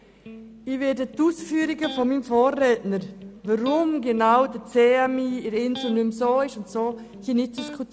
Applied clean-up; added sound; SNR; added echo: none; Electric guitar; 18 dB; none.